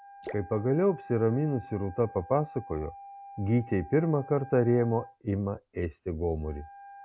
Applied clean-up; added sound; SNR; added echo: none; Drip / Splash, splatter + Wind instrument, woodwind instrument; 18 dB; none.